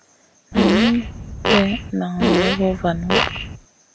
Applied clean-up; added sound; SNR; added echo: none; Fart; -1 dB; none.